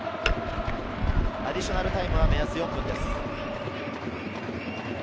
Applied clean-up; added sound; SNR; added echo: none; Glass; -2 dB; none.